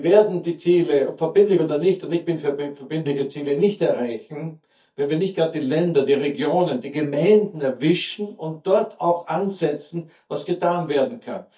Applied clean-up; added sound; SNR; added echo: neural mask model DeepFilterNet 3.